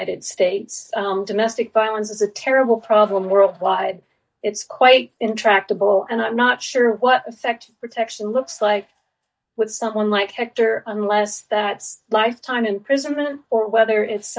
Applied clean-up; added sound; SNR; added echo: neural mask model DeepFilterNet 3.